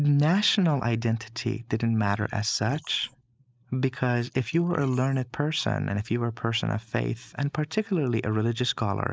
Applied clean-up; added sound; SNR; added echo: neural mask model Resemble Enhance denoiser.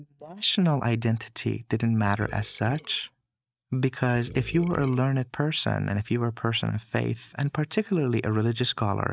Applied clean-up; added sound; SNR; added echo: neural mask model DeepFilterNet 3.